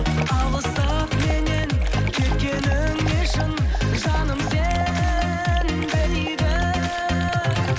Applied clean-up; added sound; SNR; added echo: none; Dog; 17 dB; none.